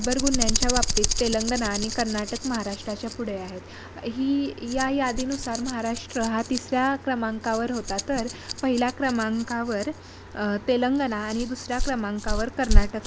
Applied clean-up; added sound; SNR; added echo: none; Rattle; 1 dB; none.